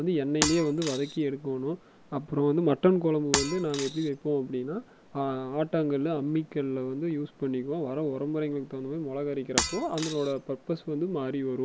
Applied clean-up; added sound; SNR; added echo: none; Shatter; 6 dB; none.